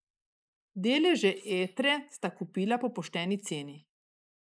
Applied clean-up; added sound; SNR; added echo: neural mask model Resemble Enhance denoiser.